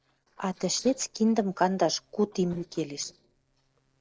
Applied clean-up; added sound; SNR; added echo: neural separator model SepFormer DNS4.